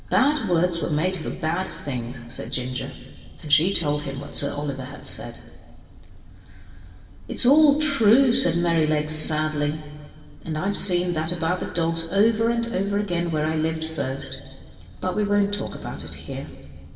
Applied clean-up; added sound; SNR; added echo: none; none; none; reverberation time 2.4 s.